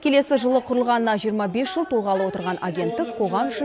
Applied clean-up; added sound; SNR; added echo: none; none; none; none.